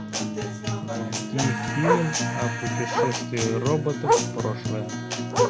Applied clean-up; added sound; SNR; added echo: none; Guitar + Bark; -4 dB; none.